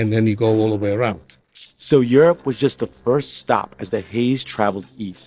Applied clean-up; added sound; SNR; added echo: neural separator model SepFormer DNS4.